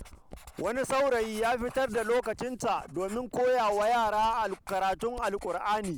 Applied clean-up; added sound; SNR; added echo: none; Writing; 19 dB; none.